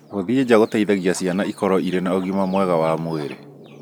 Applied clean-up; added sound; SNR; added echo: none; none; none; none.